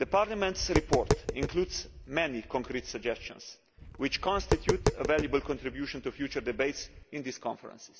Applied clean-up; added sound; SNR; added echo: none; Tap; 3 dB; none.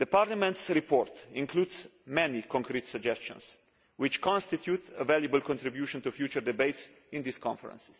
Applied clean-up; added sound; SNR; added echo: none; none; none; none.